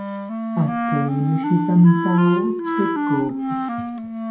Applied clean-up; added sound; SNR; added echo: none; Wind instrument, woodwind instrument; 3 dB; reverberation time 0.5 s.